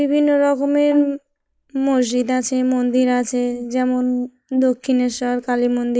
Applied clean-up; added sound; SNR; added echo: neural mask model Resemble Enhance denoiser.